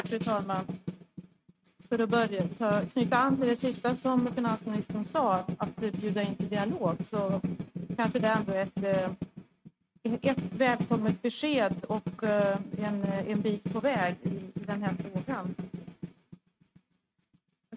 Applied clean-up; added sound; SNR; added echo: neural mask model RNNoise.